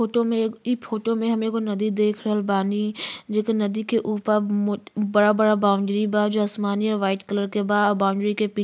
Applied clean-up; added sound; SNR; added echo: none; none; none; none.